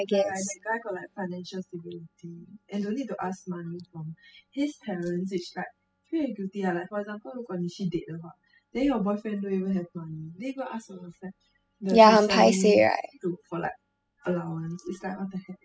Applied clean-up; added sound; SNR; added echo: classical method spectral subtraction.